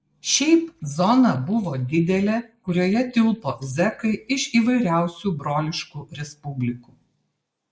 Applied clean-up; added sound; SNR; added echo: neural mask model Resemble Enhance denoiser.